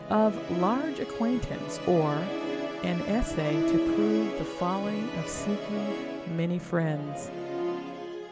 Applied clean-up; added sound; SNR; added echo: none; Musical instrument; 3 dB; none.